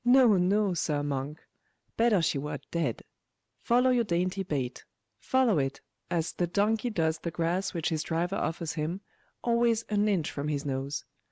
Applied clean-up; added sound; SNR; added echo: none; none; none; none.